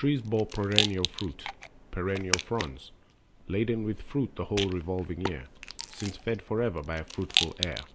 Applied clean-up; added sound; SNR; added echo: none; Rattle; 4 dB; none.